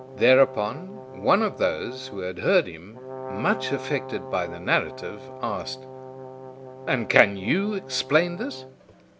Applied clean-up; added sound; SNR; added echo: none; Brass instrument; 13 dB; none.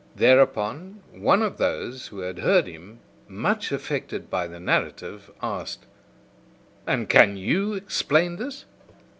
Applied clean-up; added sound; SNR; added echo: none; none; none; none.